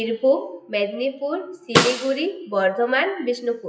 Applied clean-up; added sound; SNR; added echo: classical method WPE with log-MMSE.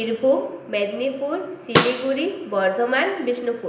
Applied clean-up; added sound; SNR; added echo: none; Snare drum; 2 dB; reverberation time 0.9 s.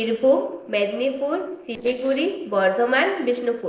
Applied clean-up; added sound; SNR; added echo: neural separator model SepFormer DNS4.